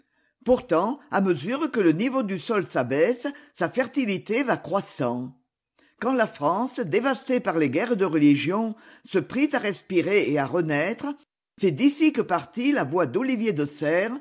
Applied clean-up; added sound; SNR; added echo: none; none; none; none.